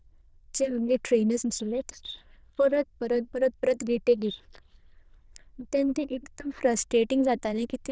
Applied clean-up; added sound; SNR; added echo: neural diffusion model UNIVERSE++.